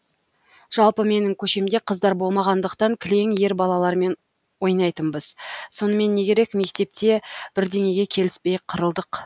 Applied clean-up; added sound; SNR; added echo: none; none; none; none.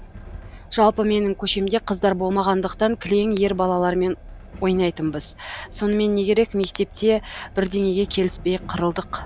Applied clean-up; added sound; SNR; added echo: none; Train; 18 dB; none.